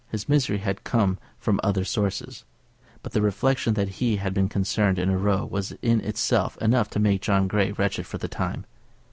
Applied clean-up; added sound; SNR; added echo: none; none; none; none.